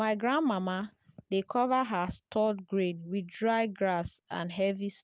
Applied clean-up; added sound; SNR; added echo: none; none; none; none.